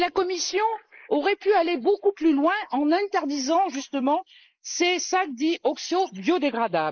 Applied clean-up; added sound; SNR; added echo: neural mask model Resemble Enhance denoiser.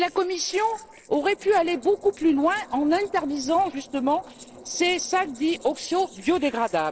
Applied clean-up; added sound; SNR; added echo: neural separator model SepFormer DNS4.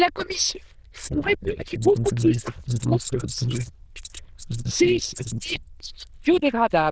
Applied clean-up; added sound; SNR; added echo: neural diffusion model UNIVERSE++.